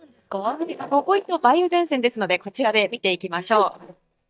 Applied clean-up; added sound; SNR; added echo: neural mask model DeepFilterNet 3.